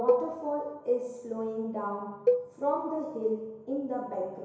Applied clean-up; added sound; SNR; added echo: none; Cowbell; 0 dB; reverberation time 1.0 s.